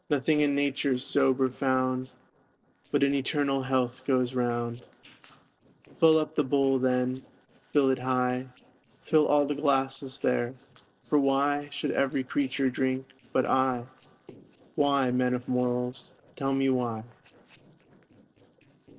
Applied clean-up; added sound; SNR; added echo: neural separator model SepFormer DNS4.